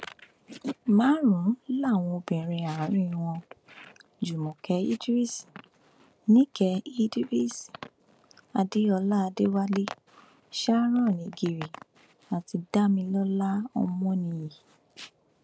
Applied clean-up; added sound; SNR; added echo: none; none; none; none.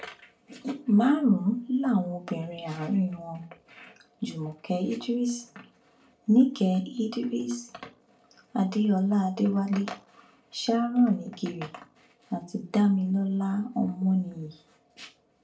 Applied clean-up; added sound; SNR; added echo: none; none; none; reverberation time 0.3 s.